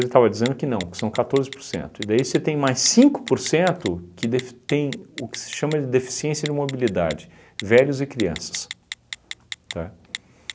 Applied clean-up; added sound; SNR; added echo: none; Telephone; 16 dB; none.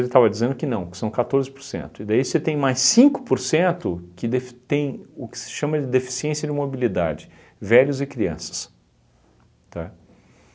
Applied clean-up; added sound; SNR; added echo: none; none; none; none.